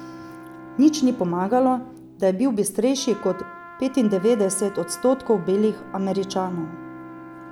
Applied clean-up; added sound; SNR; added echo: none; Trumpet + Bowed string instrument; 17 dB; none.